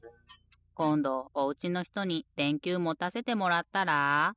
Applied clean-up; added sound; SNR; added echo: classical method spectral subtraction.